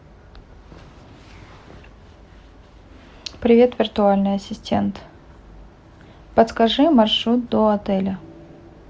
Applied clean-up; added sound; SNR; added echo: none; none; none; none.